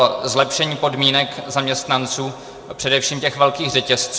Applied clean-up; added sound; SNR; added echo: none; none; none; reverberation time 1.4 s.